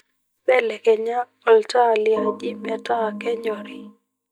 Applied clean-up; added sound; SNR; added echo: neural mask model DeepFilterNet 3.